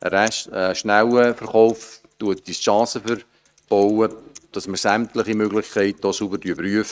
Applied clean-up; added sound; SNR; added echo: neural mask model RNNoise.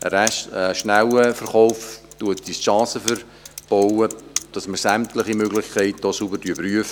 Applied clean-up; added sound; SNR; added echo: none; Computer keyboard; 16 dB; none.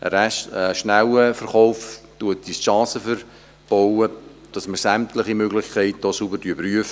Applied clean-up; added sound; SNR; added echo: none; none; none; none.